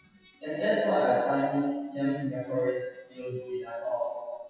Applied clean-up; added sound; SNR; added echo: classical method WPE with log-MMSE.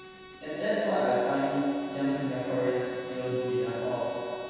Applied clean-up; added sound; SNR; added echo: none; Bowed string instrument; 15 dB; reverberation time 2.1 s.